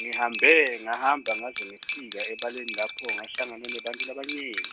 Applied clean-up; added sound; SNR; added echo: none; Cutlery, silverware; 7 dB; none.